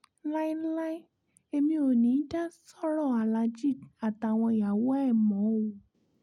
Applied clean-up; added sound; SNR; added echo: none; none; none; none.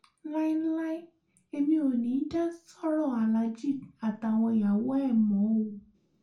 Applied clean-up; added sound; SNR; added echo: none; none; none; reverberation time 0.3 s.